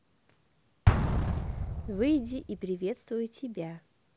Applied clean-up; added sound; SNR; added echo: none; Explosion; -2 dB; none.